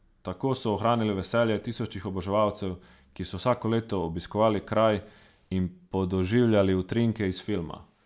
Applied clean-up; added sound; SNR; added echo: none; none; none; none.